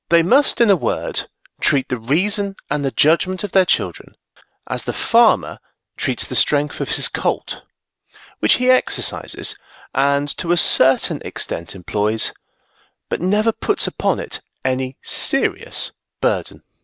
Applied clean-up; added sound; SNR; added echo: none; none; none; none.